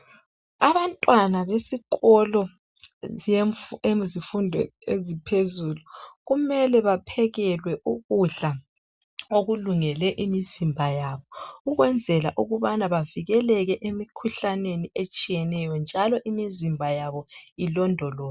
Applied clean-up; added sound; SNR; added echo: none; none; none; none.